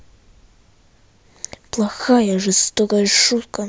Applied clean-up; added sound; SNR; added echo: none; none; none; none.